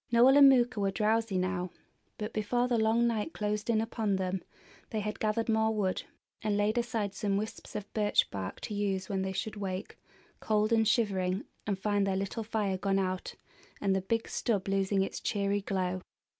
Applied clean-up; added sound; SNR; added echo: none; none; none; none.